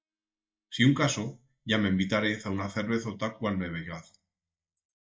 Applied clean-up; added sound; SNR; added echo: neural mask model DeepFilterNet 3.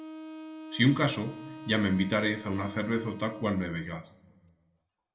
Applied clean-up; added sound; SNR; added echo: none; Wind instrument, woodwind instrument; 14 dB; reverberation time 0.8 s.